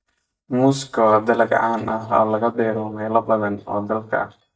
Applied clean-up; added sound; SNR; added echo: neural mask model DeepFilterNet 3.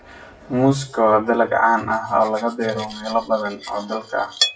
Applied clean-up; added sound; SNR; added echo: classical method WPE with log-MMSE.